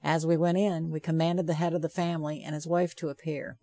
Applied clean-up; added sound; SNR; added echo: none; none; none; none.